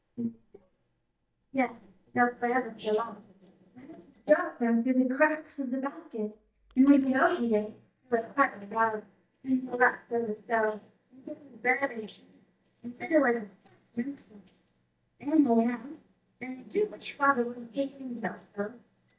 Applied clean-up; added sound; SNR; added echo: neural mask model DeepFilterNet 3.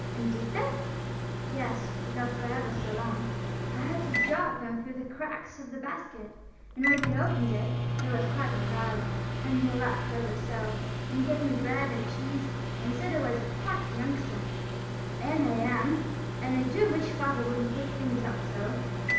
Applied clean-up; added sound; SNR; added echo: none; Microwave oven; 0 dB; reverberation time 0.9 s.